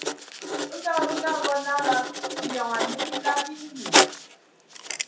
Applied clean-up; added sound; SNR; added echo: none; Writing; -2 dB; reverberation time 0.6 s.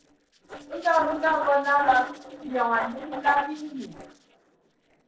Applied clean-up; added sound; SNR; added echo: neural separator model SepFormer DNS4.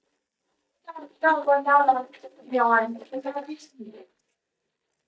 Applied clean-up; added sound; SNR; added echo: neural mask model DeepFilterNet 3.